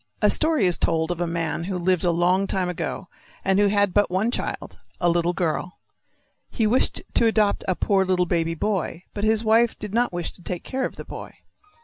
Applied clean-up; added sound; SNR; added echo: none; none; none; none.